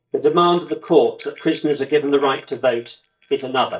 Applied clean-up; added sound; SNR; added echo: neural mask model DeepFilterNet 3.